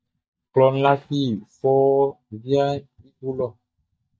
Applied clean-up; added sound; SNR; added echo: neural mask model DeepFilterNet 3.